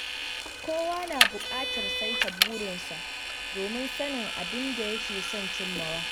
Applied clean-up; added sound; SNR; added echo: none; Vehicle; -5 dB; none.